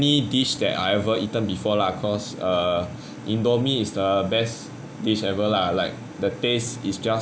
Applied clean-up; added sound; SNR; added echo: none; none; none; none.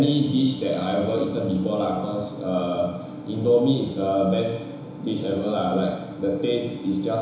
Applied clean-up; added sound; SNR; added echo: none; none; none; reverberation time 1.0 s.